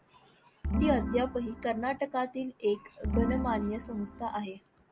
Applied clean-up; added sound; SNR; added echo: none; Organ; 0 dB; none.